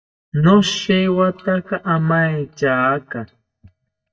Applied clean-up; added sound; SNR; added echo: neural mask model DeepFilterNet 3.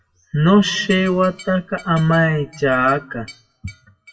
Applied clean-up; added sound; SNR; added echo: classical method WPE with log-MMSE.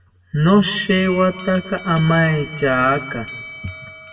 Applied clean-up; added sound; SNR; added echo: none; Alarm; 16 dB; reverberation time 1.1 s.